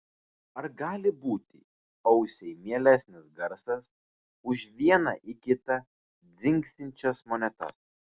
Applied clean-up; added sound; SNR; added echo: none; none; none; none.